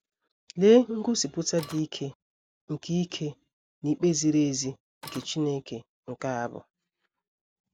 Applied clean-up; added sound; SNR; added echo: none; Printer; 15 dB; none.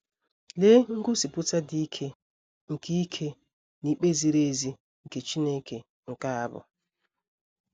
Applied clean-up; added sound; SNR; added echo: none; none; none; none.